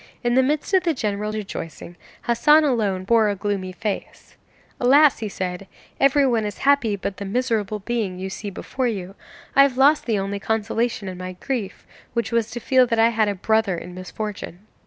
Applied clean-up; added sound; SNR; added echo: none; none; none; none.